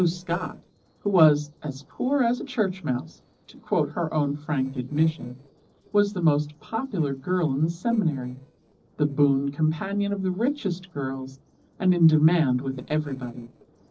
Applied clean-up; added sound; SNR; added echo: neural separator model SepFormer DNS4.